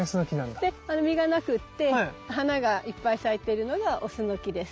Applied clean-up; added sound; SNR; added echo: none; none; none; none.